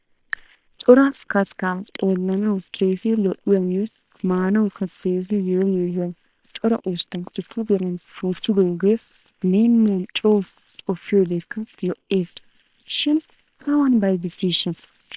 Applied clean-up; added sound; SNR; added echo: neural separator model SepFormer WHAM!.